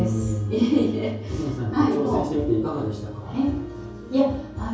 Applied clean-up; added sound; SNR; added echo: none; none; none; reverberation time 0.6 s.